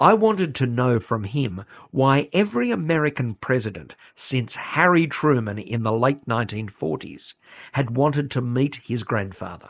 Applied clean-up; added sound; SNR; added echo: neural mask model Resemble Enhance denoiser.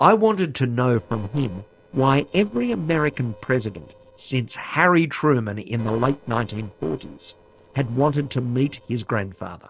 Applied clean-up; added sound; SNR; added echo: neural separator model SepFormer DNS4.